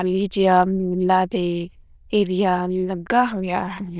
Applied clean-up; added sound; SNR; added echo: neural diffusion model UNIVERSE++.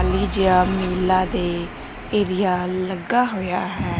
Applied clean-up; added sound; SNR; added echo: none; Engine / Vehicle; 9 dB; none.